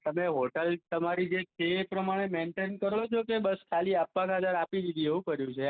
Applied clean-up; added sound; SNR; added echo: none; none; none; none.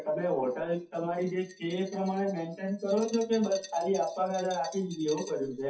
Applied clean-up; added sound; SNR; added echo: classical method WPE with log-MMSE.